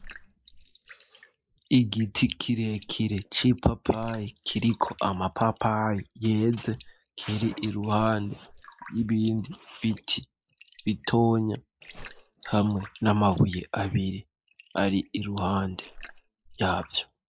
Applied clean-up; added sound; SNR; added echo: neural mask model Resemble Enhance denoiser.